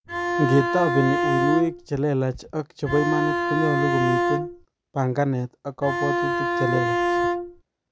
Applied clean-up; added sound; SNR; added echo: none; Bowed string instrument; -1 dB; none.